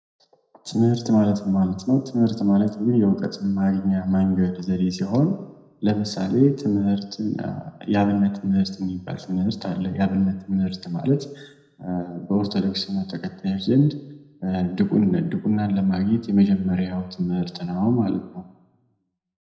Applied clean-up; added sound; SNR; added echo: none; none; none; reverberation time 0.7 s.